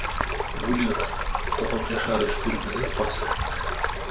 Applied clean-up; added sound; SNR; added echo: none; Stream; -2 dB; none.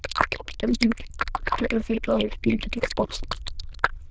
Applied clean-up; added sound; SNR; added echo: neural diffusion model UNIVERSE++.